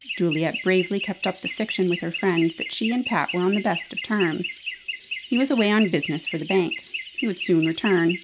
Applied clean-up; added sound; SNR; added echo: none; Chirp, tweet; 10 dB; none.